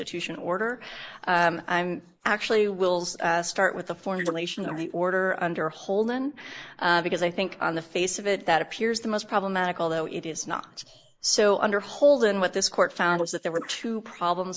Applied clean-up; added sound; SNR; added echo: neural mask model Resemble Enhance denoiser.